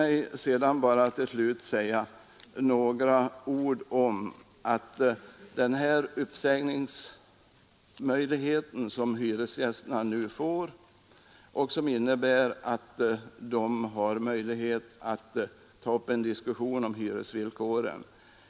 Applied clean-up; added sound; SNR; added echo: none; none; none; none.